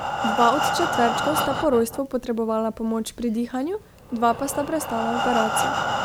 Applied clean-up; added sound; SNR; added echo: none; Breathing; 3 dB; none.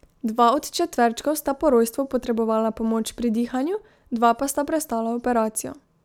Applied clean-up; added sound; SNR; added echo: none; none; none; none.